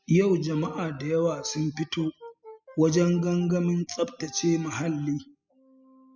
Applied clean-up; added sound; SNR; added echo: classical method spectral subtraction.